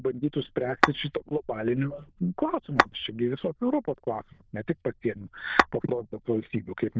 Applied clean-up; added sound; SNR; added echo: neural diffusion model UNIVERSE++.